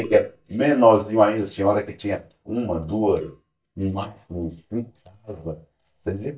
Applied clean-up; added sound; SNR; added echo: neural mask model DeepFilterNet 3.